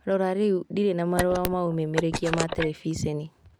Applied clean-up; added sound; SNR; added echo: none; Telephone; 5 dB; none.